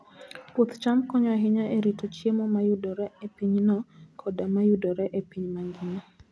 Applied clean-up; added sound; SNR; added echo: none; none; none; none.